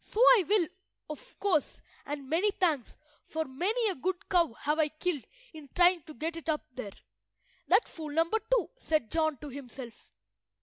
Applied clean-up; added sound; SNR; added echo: none; none; none; none.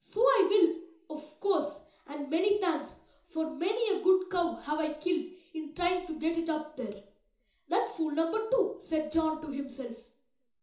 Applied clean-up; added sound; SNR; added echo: none; none; none; reverberation time 0.6 s.